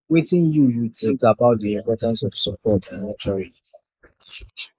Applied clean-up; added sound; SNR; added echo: neural mask model Resemble Enhance denoiser.